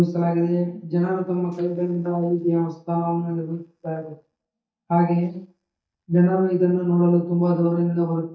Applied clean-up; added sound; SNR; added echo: neural mask model DeepFilterNet 3.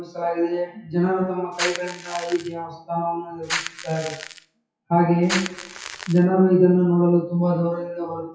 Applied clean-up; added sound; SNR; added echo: classical method WPE with log-MMSE.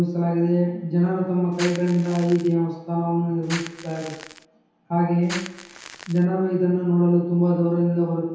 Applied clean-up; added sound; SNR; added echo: none; Crackle; 15 dB; reverberation time 0.9 s.